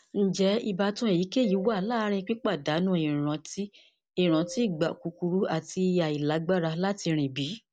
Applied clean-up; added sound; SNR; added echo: none; Marimba, xylophone; 19 dB; none.